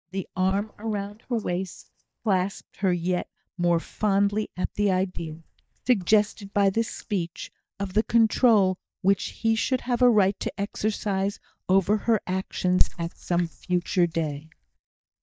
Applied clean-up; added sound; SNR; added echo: neural mask model DeepFilterNet 3.